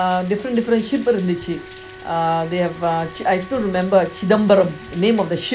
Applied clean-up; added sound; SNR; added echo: none; Bathtub (filling or washing) + Wind instrument, woodwind instrument; 18 dB; none.